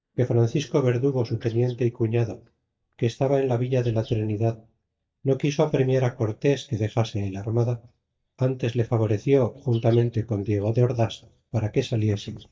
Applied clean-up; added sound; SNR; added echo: neural mask model DeepFilterNet 3.